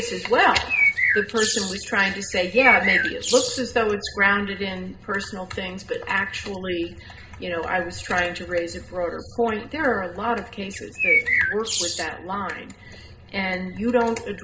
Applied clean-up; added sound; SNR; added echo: none; Bird; -2 dB; reverberation time 0.2 s.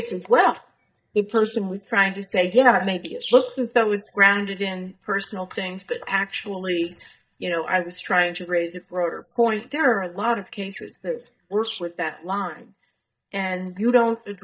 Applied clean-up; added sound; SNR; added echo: neural mask model DeepFilterNet 3.